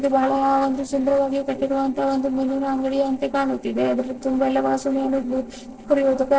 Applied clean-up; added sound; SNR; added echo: neural separator model SepFormer DNS4.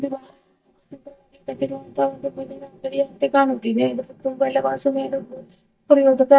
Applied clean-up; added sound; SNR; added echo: neural mask model DeepFilterNet 3.